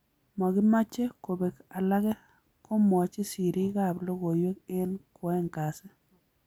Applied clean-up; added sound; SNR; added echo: none; none; none; none.